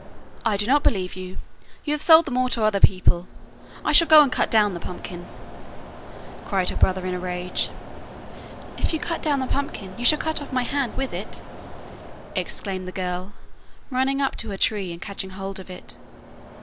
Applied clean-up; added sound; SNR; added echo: none; Mechanisms; 12 dB; none.